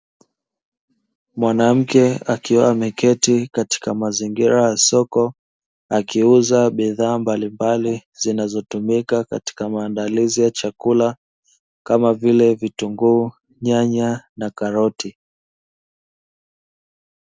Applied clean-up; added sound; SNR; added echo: none; none; none; none.